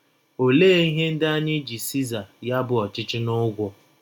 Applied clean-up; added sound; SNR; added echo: none; none; none; none.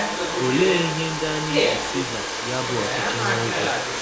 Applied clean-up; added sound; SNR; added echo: none; Domestic sounds, home sounds; -3 dB; none.